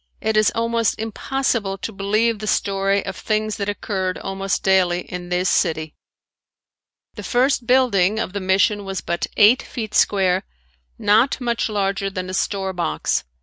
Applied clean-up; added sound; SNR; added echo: none; none; none; none.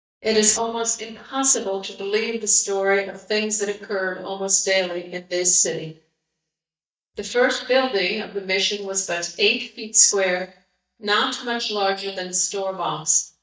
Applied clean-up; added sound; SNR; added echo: neural mask model DeepFilterNet 3.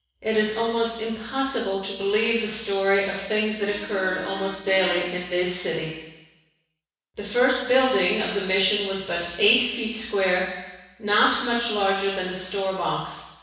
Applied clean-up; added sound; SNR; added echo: neural separator model SepFormer DNS4.